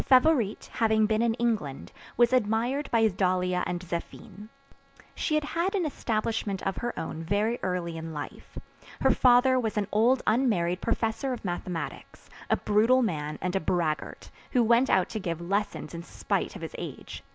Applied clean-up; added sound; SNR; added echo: none; none; none; none.